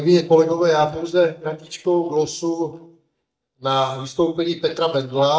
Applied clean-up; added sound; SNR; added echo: neural mask model DeepFilterNet 3.